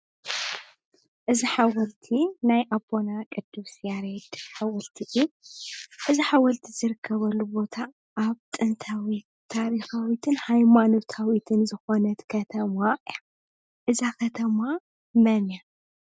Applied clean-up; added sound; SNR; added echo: none; none; none; none.